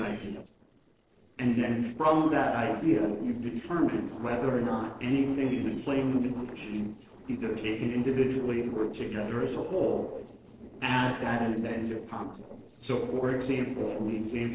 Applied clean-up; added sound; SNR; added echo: neural separator model SepFormer DNS4.